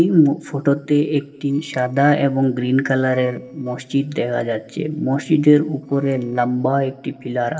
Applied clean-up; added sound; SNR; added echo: neural separator model SepFormer DNS4.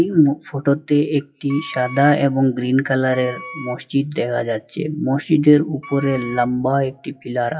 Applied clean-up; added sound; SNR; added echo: classical method WPE with log-MMSE.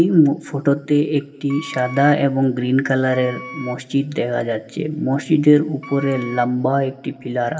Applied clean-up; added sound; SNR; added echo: none; Wind instrument, woodwind instrument; 18 dB; reverberation time 2.7 s.